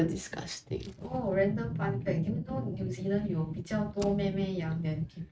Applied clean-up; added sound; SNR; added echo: neural mask model RNNoise.